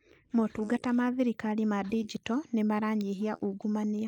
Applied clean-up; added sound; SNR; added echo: neural mask model Resemble Enhance denoiser.